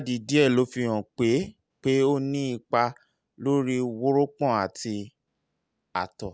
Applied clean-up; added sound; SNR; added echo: none; none; none; none.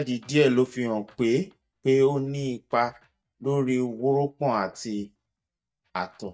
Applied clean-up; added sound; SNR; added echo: neural mask model DeepFilterNet 3.